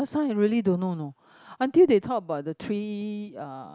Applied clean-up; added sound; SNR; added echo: none; none; none; none.